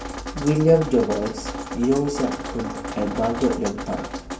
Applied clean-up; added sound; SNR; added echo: none; Drip; 9 dB; reverberation time 0.2 s.